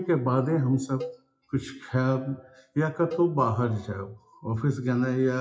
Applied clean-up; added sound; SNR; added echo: classical method WPE with log-MMSE.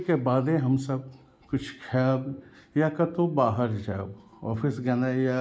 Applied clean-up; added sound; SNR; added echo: none; none; none; none.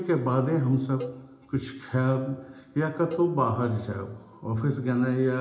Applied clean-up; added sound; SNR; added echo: none; Cowbell; 18 dB; reverberation time 0.8 s.